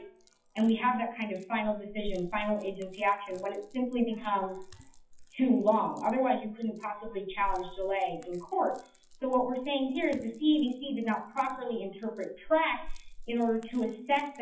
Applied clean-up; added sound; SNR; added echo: classical method WPE with log-MMSE.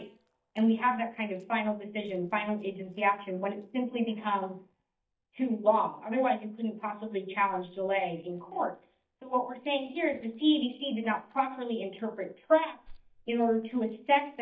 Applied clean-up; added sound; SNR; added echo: neural mask model DeepFilterNet 3.